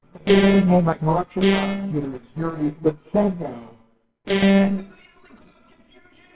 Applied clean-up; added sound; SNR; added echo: neural separator model SepFormer WHAMR!.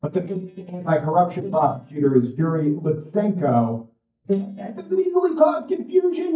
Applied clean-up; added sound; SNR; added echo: neural mask model DeepFilterNet 3.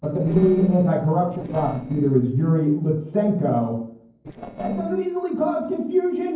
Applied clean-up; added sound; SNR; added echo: neural separator model SepFormer DNS4.